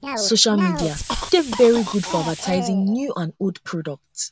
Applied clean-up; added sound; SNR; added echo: none; Cough; 10 dB; none.